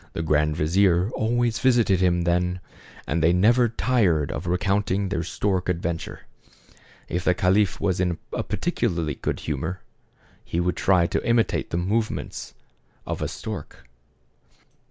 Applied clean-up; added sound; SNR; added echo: none; none; none; none.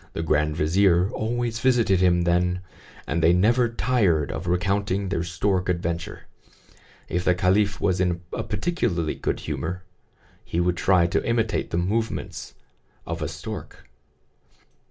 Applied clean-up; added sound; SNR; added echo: none; none; none; reverberation time 0.2 s.